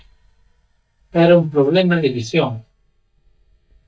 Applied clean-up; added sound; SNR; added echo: neural mask model DeepFilterNet 3.